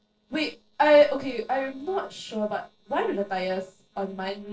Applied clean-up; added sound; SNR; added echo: neural separator model SepFormer DNS4.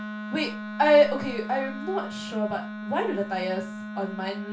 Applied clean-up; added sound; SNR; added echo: none; Wind instrument, woodwind instrument; 9 dB; reverberation time 0.3 s.